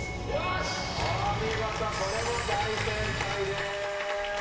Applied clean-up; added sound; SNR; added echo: none; Cat; 18 dB; reverberation time 1.1 s.